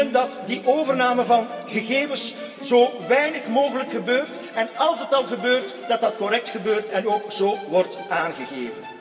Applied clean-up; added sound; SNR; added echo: none; Musical instrument; 15 dB; reverberation time 2.4 s.